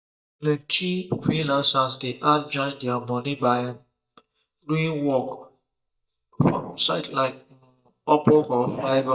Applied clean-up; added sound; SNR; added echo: neural mask model DeepFilterNet 3.